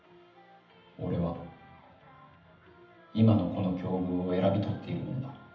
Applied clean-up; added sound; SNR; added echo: none; none; none; reverberation time 0.8 s.